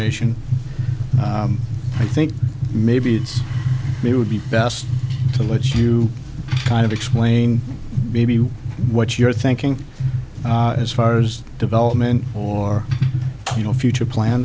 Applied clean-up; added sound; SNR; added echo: none; none; none; none.